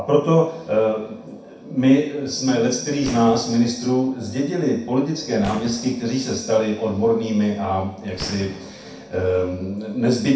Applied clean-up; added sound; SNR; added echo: none; Fireworks; 19 dB; reverberation time 0.6 s.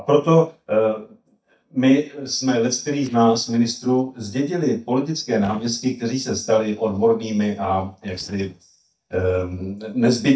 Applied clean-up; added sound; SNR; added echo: neural mask model DeepFilterNet 3.